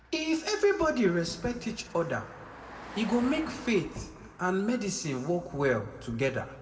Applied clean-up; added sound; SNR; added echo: none; Car passing by; 18 dB; reverberation time 1.1 s.